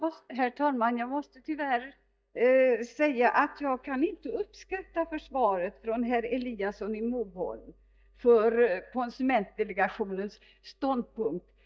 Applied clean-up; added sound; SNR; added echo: neural mask model DeepFilterNet 3.